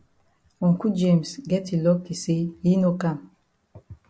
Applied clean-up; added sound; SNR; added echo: none; none; none; none.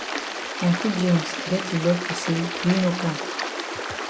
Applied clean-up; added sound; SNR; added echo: none; Stream; 5 dB; none.